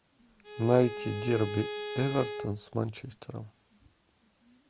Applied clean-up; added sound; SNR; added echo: none; Bowed string instrument; 8 dB; none.